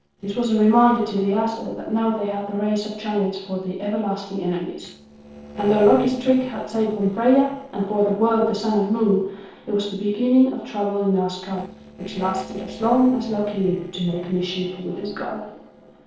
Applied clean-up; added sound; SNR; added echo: neural separator model SepFormer DNS4.